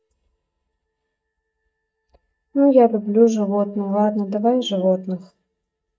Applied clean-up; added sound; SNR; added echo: neural mask model DeepFilterNet 3.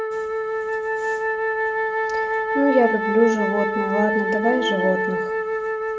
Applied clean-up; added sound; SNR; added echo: none; Wind instrument, woodwind instrument; -1 dB; reverberation time 0.7 s.